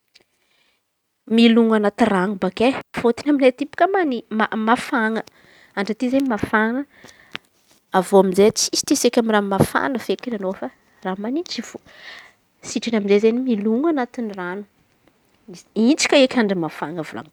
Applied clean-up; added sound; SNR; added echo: none; none; none; none.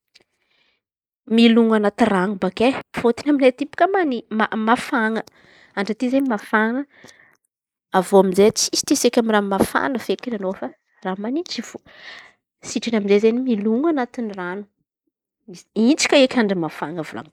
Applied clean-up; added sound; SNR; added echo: neural mask model Resemble Enhance denoiser.